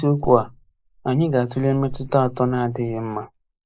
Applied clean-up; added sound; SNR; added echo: neural mask model Resemble Enhance denoiser.